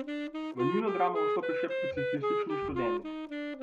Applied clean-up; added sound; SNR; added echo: none; Wind instrument, woodwind instrument; -3 dB; none.